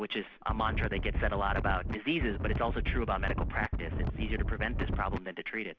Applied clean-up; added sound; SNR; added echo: none; Wind; -2 dB; none.